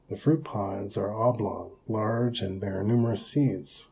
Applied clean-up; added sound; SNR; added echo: none; none; none; none.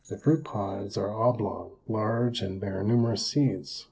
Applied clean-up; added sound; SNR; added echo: neural separator model SepFormer DNS4.